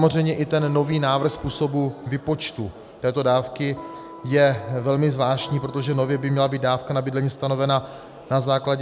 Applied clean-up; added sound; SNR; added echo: none; Electric guitar; 18 dB; none.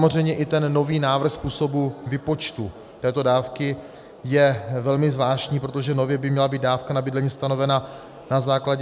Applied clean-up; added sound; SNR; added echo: none; none; none; none.